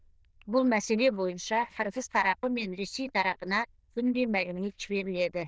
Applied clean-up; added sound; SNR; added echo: neural diffusion model UNIVERSE++.